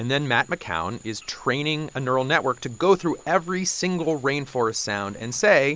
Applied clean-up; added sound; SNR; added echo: none; none; none; none.